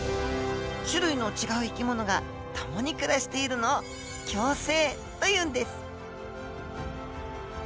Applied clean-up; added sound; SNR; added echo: none; none; none; none.